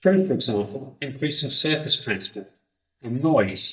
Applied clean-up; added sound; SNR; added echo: neural mask model DeepFilterNet 3.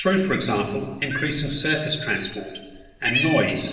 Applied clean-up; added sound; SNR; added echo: none; Cat; 10 dB; reverberation time 1.1 s.